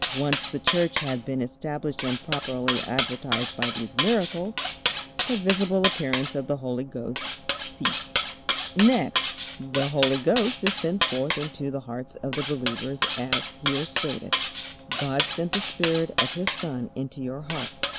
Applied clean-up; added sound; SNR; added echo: none; Cutlery, silverware; -1 dB; none.